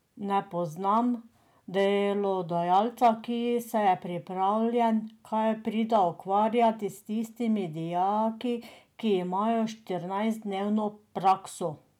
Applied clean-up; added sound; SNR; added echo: none; none; none; none.